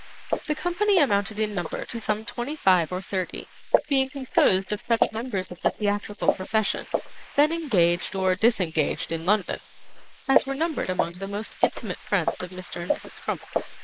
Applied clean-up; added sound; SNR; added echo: neural mask model Resemble Enhance denoiser.